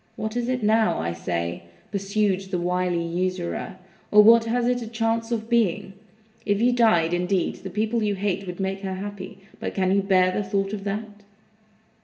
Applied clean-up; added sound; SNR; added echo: none; none; none; reverberation time 0.6 s.